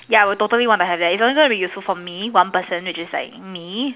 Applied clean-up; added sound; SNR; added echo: none; none; none; none.